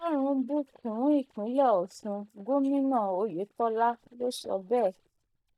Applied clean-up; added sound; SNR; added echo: neural mask model DeepFilterNet 3.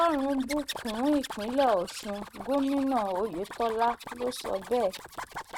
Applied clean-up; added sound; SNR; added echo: neural mask model RNNoise.